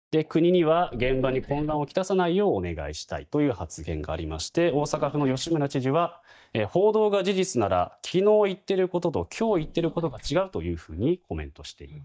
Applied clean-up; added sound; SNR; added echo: neural mask model DeepFilterNet 3.